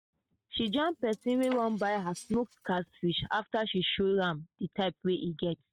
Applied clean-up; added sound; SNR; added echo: neural mask model RNNoise.